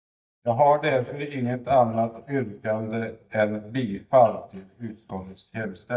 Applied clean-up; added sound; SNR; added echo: neural mask model DeepFilterNet 3.